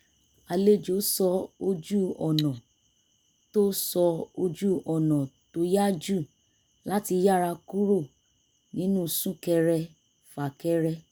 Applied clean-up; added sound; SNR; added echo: none; Cutlery, silverware; 14 dB; none.